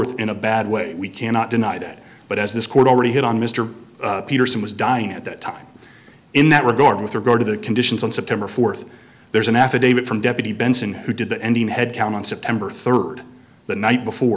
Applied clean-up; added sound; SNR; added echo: none; none; none; none.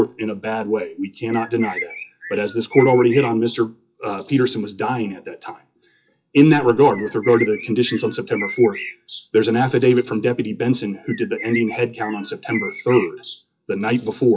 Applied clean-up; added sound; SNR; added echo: classical method WPE with log-MMSE.